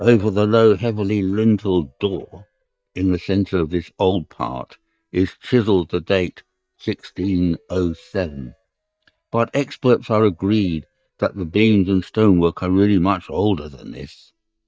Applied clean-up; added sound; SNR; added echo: neural mask model DeepFilterNet 3.